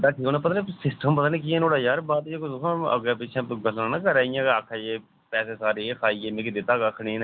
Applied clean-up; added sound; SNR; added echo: none; none; none; none.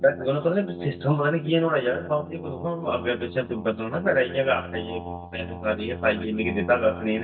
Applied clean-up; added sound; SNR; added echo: neural mask model DeepFilterNet 3.